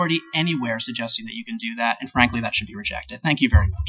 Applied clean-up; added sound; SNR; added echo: classical method Wiener filter.